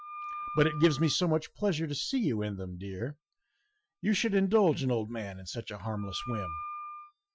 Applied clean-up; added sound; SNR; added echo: classical method Wiener filter.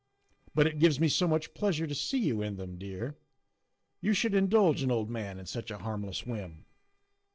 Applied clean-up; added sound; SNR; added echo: neural separator model SepFormer DNS4.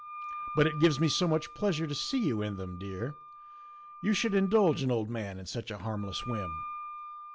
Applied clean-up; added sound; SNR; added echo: none; Wind instrument, woodwind instrument; 13 dB; none.